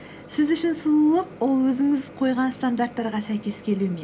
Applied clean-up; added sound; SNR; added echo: none; Microwave oven; 19 dB; none.